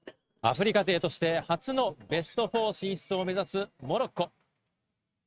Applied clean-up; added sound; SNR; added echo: neural mask model RNNoise.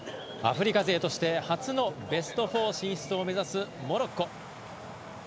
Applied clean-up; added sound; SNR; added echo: none; none; none; none.